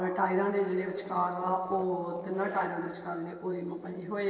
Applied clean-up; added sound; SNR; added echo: neural separator model SepFormer DNS4.